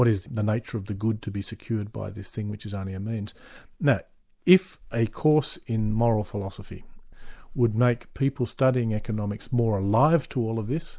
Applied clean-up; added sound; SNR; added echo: none; none; none; none.